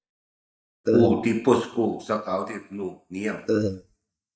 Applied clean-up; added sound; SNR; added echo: neural mask model DeepFilterNet 3.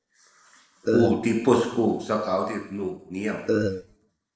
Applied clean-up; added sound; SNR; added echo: neural separator model SepFormer DNS4.